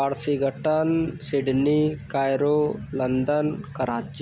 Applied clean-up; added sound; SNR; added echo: none; none; none; none.